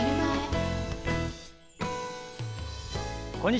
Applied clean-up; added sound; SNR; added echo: none; none; none; none.